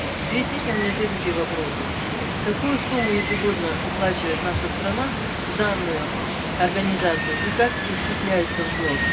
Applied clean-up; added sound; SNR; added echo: none; Water; -1 dB; reverberation time 0.4 s.